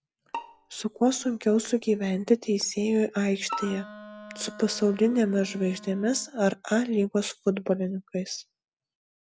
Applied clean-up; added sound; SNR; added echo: none; Bowed string instrument + Wind instrument, woodwind instrument; 15 dB; none.